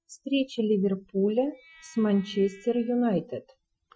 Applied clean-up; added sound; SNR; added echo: classical method Wiener filter.